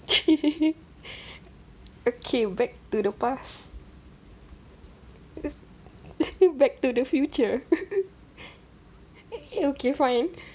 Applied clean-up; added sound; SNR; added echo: none; none; none; none.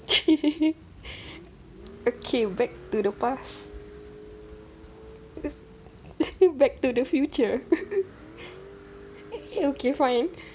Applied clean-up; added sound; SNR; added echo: none; Car; 20 dB; none.